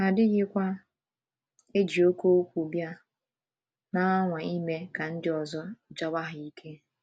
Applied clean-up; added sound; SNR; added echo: none; none; none; none.